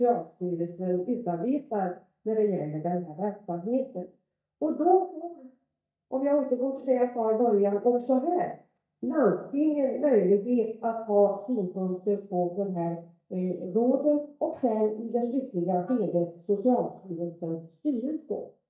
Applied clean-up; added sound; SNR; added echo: neural mask model DeepFilterNet 3.